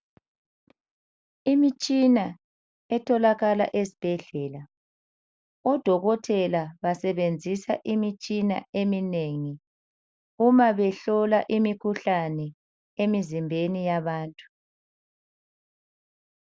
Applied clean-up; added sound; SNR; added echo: none; none; none; none.